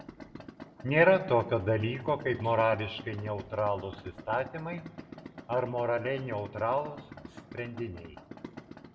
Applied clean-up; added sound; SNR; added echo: none; Idling; 16 dB; reverberation time 1.2 s.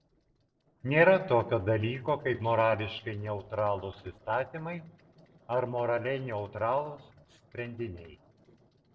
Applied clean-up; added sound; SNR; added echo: neural separator model SepFormer DNS4.